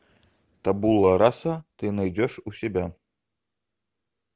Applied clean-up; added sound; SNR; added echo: none; none; none; none.